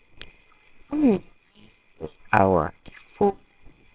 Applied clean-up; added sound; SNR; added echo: neural separator model SepFormer WHAMR!.